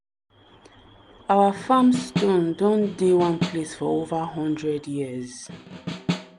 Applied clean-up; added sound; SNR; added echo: none; Snare drum; 8 dB; none.